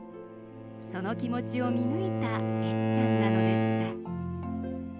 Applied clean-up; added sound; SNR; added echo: none; Bowed string instrument; -4 dB; none.